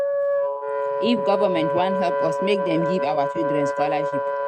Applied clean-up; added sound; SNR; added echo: neural mask model RNNoise.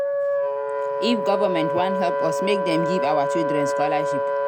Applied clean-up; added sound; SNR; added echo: none; Wind instrument, woodwind instrument; -2 dB; none.